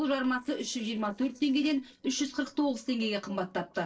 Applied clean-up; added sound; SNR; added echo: neural separator model SepFormer DNS4.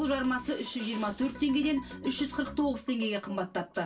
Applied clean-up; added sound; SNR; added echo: none; Respiratory sounds; 19 dB; reverberation time 0.2 s.